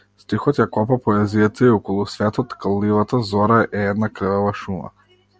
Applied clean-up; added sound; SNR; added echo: none; none; none; none.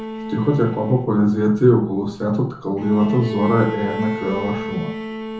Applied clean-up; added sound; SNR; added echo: none; Bowed string instrument; 10 dB; reverberation time 0.6 s.